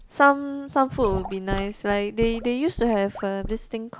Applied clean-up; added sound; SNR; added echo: none; Sink (filling or washing) / Gurgling / Liquid; 12 dB; none.